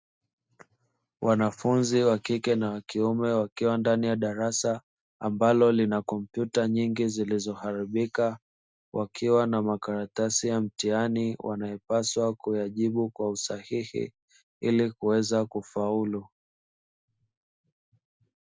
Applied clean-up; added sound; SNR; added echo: none; none; none; none.